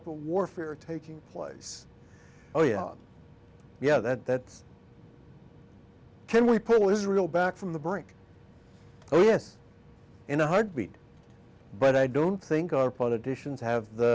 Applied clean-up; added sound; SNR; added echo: none; none; none; none.